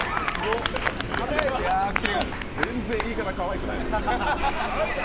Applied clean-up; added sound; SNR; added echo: none; Train; 4 dB; none.